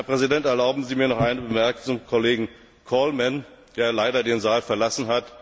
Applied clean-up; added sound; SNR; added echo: none; none; none; none.